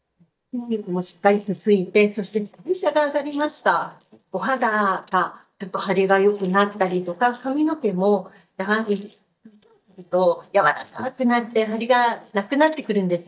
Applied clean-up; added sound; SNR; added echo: neural mask model DeepFilterNet 3.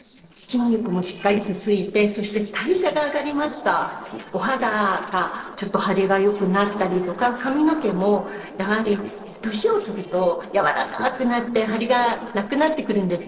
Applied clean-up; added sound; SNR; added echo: neural separator model SepFormer DNS4.